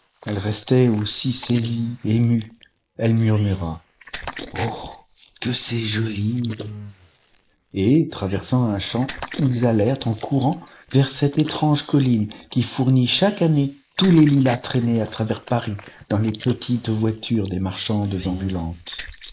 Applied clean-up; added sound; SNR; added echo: neural mask model Resemble Enhance denoiser.